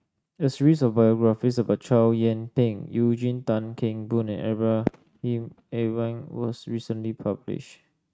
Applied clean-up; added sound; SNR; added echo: neural mask model RNNoise.